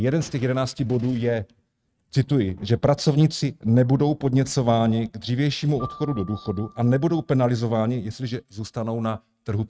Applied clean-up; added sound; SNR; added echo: neural mask model RNNoise.